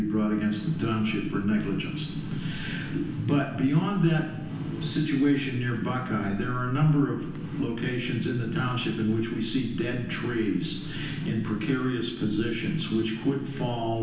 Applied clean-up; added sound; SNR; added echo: none; Livestock, farm animals, working animals; 16 dB; reverberation time 0.9 s.